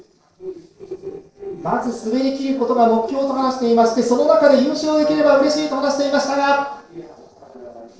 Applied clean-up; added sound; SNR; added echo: neural separator model SepFormer DNS4.